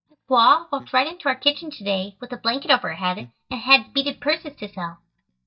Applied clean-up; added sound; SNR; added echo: neural mask model DeepFilterNet 3.